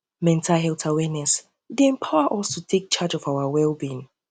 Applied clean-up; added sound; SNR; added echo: none; none; none; none.